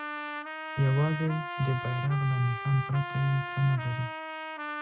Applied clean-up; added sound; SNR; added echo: none; Trumpet; 7 dB; none.